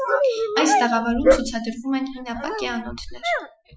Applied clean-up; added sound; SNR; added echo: classical method Wiener filter.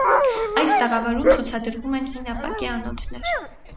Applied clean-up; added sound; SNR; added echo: none; Dog; -3 dB; none.